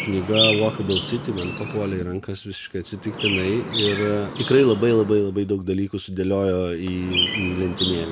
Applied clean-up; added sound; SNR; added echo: none; Chirp, tweet; 6 dB; none.